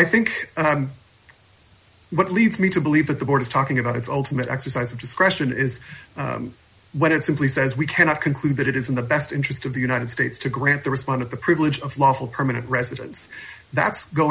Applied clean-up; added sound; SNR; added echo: none; none; none; none.